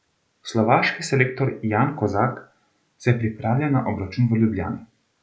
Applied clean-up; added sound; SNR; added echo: none; none; none; none.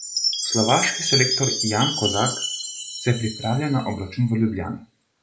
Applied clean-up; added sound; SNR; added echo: none; Chime; 3 dB; none.